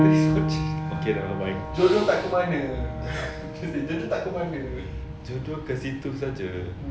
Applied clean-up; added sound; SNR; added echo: none; Piano; 2 dB; none.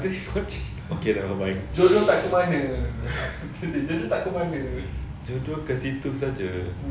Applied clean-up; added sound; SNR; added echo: none; none; none; none.